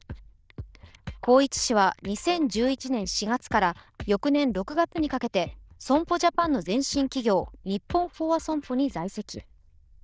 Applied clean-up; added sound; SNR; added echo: neural diffusion model UNIVERSE++.